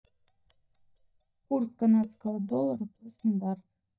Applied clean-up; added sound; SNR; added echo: neural mask model DeepFilterNet 3.